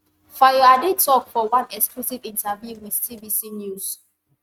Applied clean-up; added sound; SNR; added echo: neural mask model RNNoise.